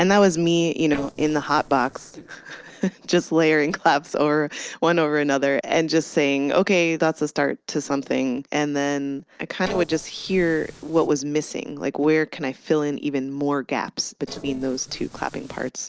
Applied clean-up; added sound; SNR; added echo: neural separator model SepFormer DNS4.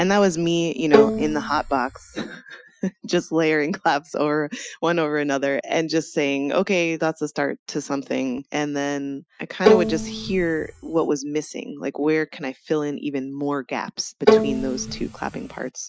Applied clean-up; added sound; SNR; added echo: classical method Wiener filter.